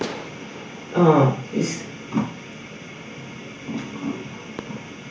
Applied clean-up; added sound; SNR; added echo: none; Fireworks; 16 dB; reverberation time 0.9 s.